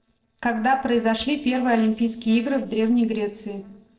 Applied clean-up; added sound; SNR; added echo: neural separator model SepFormer DNS4.